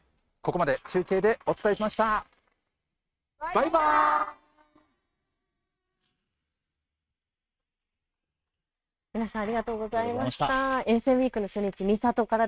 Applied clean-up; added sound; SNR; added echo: neural mask model RNNoise.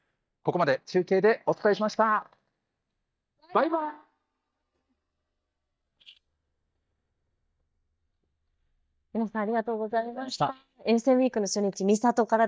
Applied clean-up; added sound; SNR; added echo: neural mask model DeepFilterNet 3.